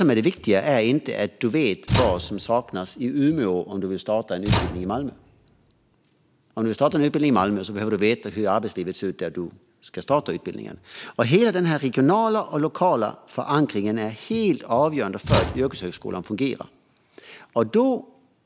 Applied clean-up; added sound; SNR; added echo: none; Slam / Tools; 5 dB; none.